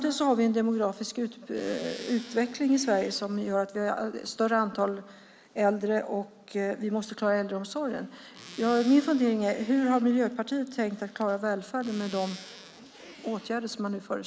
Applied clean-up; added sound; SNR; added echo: none; Zipper (clothing); 19 dB; none.